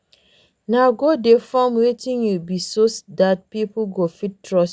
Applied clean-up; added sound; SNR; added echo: none; none; none; none.